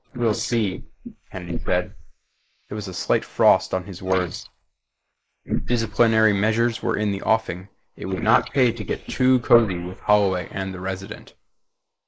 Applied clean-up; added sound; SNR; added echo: neural mask model Resemble Enhance denoiser.